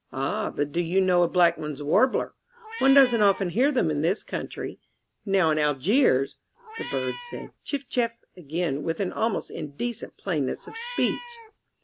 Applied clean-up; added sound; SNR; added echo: none; Meow; 13 dB; none.